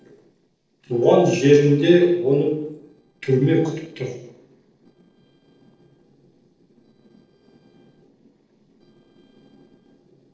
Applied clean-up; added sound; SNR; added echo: neural separator model SepFormer DNS4.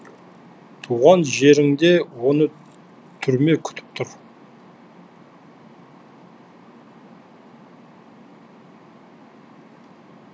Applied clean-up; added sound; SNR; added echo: none; none; none; none.